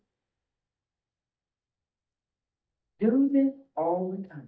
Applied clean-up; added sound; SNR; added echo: neural mask model DeepFilterNet 3.